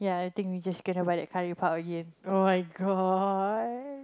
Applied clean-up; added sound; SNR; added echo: neural mask model Resemble Enhance denoiser.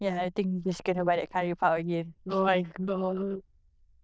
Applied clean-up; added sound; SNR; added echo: neural diffusion model UNIVERSE++.